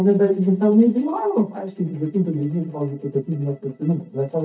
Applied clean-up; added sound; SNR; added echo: neural mask model DeepFilterNet 3.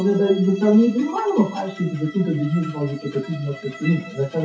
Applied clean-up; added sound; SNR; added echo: classical method WPE with log-MMSE.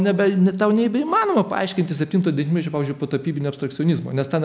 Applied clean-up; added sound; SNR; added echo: none; none; none; none.